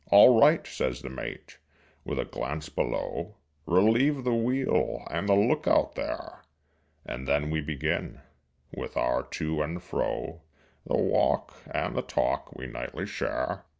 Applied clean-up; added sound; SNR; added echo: none; none; none; none.